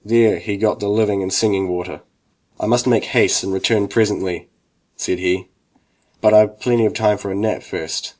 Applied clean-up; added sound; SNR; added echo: none; none; none; none.